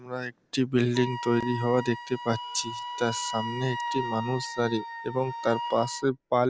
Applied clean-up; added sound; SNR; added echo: none; Wind instrument, woodwind instrument; 9 dB; none.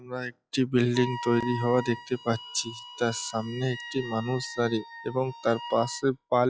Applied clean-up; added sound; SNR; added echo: classical method log-MMSE.